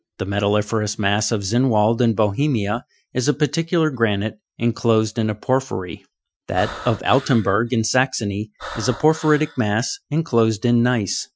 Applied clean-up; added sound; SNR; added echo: classical method Wiener filter.